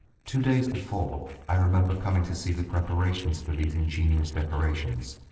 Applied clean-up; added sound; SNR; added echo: neural separator model SepFormer DNS4.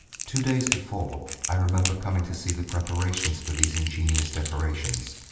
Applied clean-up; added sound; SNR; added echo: none; Crackle; 6 dB; reverberation time 1.0 s.